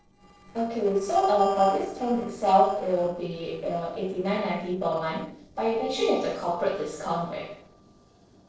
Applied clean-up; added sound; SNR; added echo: neural separator model SepFormer DNS4.